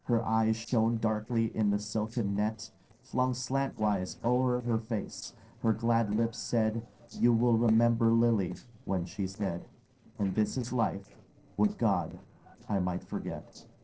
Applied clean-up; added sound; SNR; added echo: neural separator model SepFormer DNS4.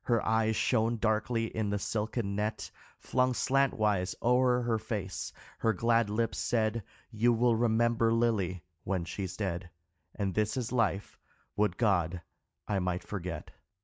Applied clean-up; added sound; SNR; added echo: none; none; none; none.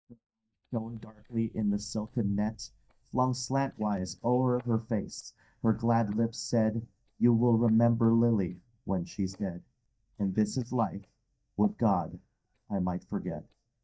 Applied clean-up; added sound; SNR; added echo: neural mask model DeepFilterNet 3.